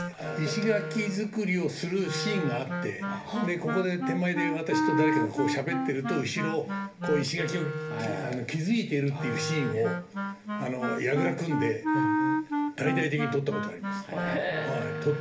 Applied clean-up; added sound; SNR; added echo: none; Wind instrument, woodwind instrument; 2 dB; reverberation time 0.3 s.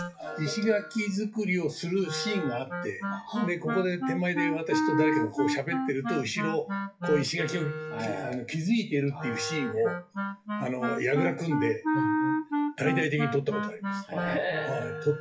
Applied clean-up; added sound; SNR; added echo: classical method WPE with log-MMSE.